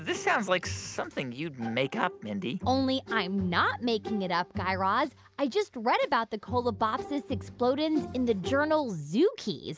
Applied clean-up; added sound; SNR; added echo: none; none; none; none.